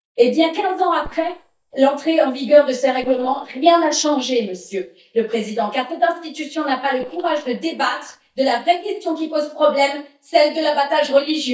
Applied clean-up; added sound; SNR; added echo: neural mask model DeepFilterNet 3.